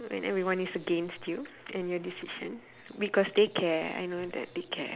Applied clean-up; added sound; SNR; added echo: none; none; none; none.